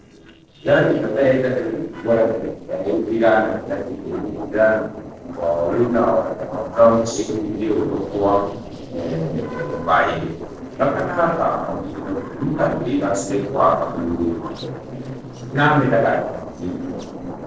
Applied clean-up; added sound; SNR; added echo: neural separator model SepFormer DNS4.